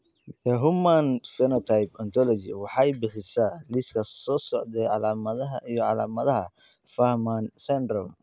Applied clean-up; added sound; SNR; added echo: neural mask model Resemble Enhance denoiser.